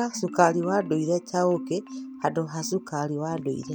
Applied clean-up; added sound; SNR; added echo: none; Marimba, xylophone; 13 dB; none.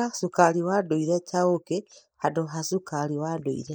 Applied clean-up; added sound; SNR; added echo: neural mask model Resemble Enhance denoiser.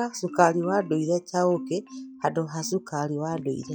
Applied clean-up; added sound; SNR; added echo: classical method log-MMSE.